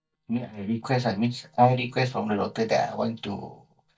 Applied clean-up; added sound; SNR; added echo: neural mask model DeepFilterNet 3.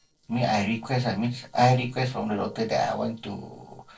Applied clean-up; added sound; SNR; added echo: neural separator model SepFormer DNS4.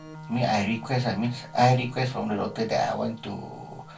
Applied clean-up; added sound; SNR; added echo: none; Organ; 18 dB; reverberation time 0.2 s.